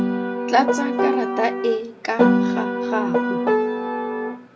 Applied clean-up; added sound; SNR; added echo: none; Piano; -5 dB; reverberation time 1.1 s.